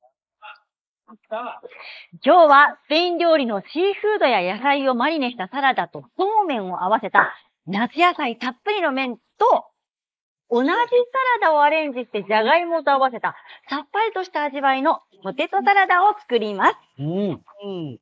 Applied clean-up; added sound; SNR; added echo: neural mask model Resemble Enhance denoiser.